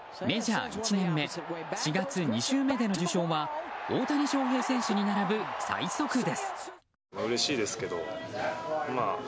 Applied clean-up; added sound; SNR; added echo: none; none; none; none.